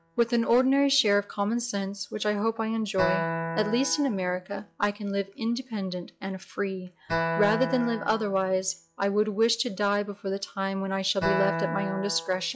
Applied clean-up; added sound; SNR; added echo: classical method log-MMSE.